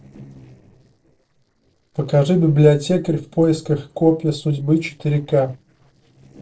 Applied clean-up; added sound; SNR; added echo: neural separator model SepFormer DNS4.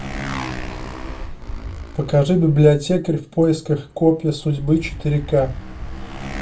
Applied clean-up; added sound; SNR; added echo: none; Motorcycle; 11 dB; reverberation time 0.2 s.